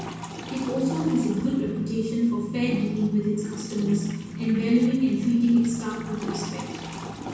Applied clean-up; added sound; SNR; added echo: none; Toilet flush / Water; 15 dB; reverberation time 1.2 s.